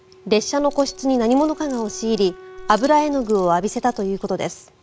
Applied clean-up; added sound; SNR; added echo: none; Keys jangling + Wind instrument, woodwind instrument; 19 dB; none.